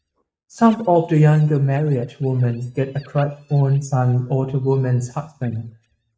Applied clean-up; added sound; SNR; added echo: neural mask model DeepFilterNet 3.